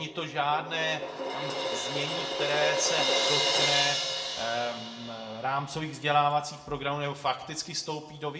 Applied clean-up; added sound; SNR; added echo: none; Crash cymbal; 1 dB; reverberation time 0.8 s.